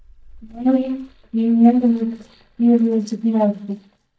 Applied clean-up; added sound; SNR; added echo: neural mask model DeepFilterNet 3.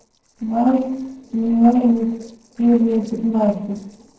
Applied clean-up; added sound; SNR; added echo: neural separator model SepFormer DNS4.